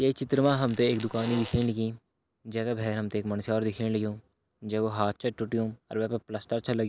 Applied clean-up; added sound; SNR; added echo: none; Fart; 15 dB; none.